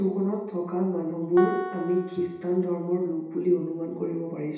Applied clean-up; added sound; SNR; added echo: none; Piano; 11 dB; reverberation time 0.9 s.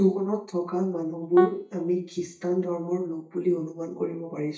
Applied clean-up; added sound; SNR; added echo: neural mask model DeepFilterNet 3.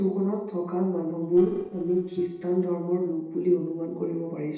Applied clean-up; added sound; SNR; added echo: neural separator model SepFormer DNS4.